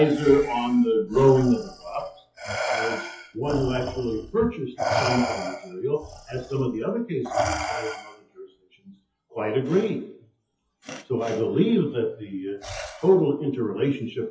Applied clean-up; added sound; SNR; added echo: classical method WPE with log-MMSE.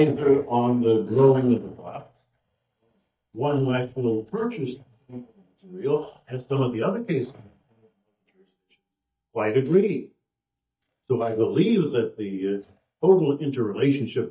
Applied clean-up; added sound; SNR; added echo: neural mask model DeepFilterNet 3.